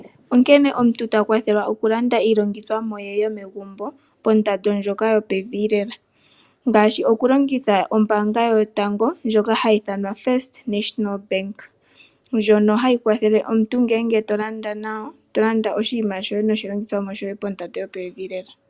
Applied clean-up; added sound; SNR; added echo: none; none; none; none.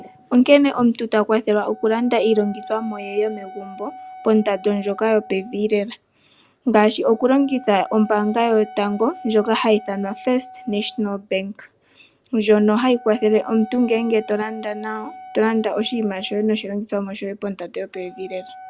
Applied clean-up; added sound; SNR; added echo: none; Wind instrument, woodwind instrument; 19 dB; none.